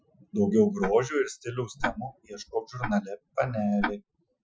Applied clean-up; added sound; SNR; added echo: classical method Wiener filter.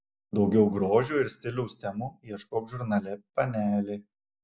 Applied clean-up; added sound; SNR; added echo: none; none; none; none.